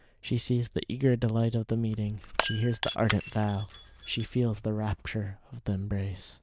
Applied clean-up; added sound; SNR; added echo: neural diffusion model UNIVERSE++.